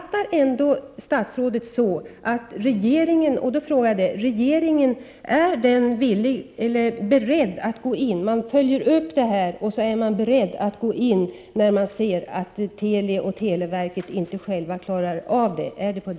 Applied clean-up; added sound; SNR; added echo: none; none; none; none.